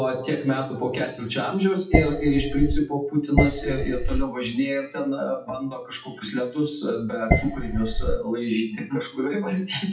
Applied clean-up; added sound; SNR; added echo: classical method WPE with log-MMSE.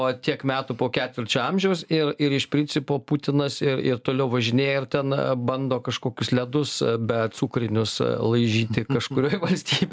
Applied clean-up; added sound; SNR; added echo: none; none; none; none.